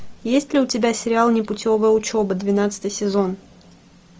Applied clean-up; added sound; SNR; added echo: none; none; none; none.